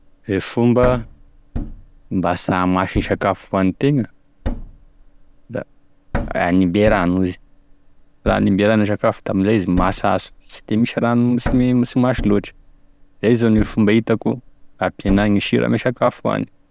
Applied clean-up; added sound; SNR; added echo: none; Thump, thud; 12 dB; none.